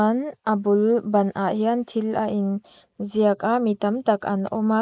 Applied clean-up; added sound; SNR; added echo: neural mask model Resemble Enhance denoiser.